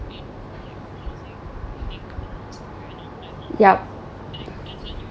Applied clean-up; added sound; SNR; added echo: none; none; none; none.